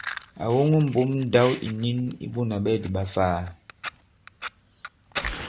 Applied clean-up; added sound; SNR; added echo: none; Fire; 13 dB; none.